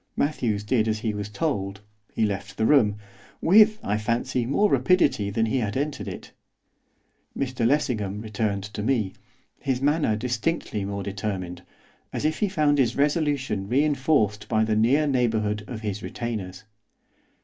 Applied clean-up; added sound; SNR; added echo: none; none; none; none.